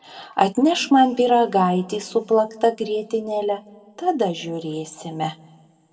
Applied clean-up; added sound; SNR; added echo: none; none; none; reverberation time 1.1 s.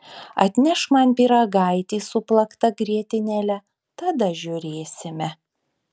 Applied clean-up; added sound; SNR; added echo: none; none; none; none.